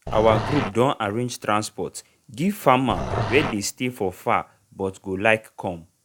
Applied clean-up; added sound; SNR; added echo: none; Growling; 5 dB; none.